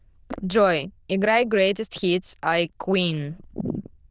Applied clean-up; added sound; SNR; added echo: neural diffusion model UNIVERSE++.